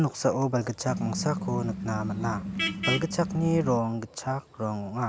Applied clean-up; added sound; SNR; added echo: none; Vehicle horn, car horn, honking; 4 dB; none.